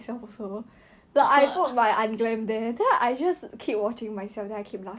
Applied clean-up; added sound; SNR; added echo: none; none; none; none.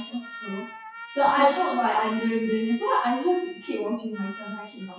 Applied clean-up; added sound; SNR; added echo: classical method WPE with log-MMSE.